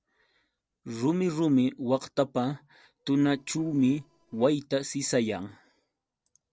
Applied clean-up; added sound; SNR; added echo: neural separator model SepFormer DNS4.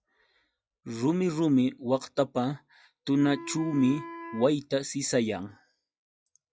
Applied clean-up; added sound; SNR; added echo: classical method log-MMSE.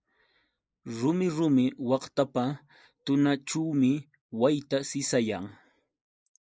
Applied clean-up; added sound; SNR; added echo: neural mask model Resemble Enhance denoiser.